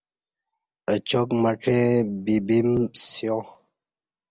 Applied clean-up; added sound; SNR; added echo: none; none; none; none.